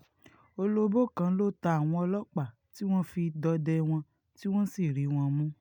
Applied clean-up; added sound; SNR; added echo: none; none; none; none.